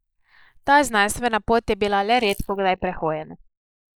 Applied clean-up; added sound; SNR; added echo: neural mask model Resemble Enhance denoiser.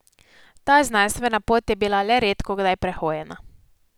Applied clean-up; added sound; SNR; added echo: none; none; none; none.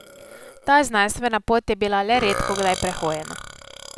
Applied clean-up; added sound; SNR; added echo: none; Burping, eructation; 12 dB; none.